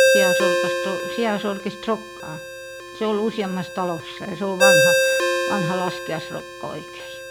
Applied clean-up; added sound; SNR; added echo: none; Ringtone; -5 dB; none.